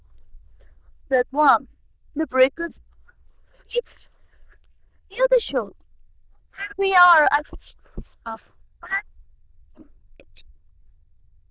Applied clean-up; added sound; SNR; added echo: neural diffusion model UNIVERSE++.